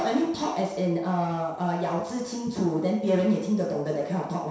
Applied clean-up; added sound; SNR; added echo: none; none; none; reverberation time 0.7 s.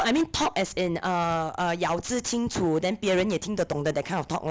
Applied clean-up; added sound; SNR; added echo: none; none; none; none.